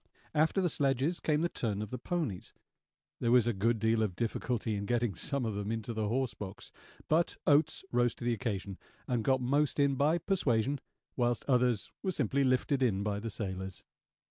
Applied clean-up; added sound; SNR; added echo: none; none; none; none.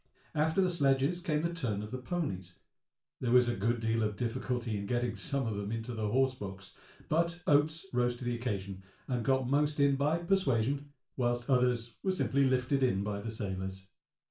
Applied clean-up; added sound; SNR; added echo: none; none; none; reverberation time 0.3 s.